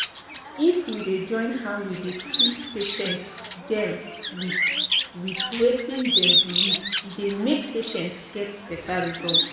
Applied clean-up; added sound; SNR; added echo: none; Bird; -1 dB; reverberation time 1.0 s.